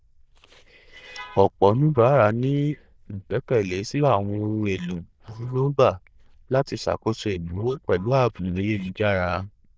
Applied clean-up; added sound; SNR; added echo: neural diffusion model UNIVERSE++.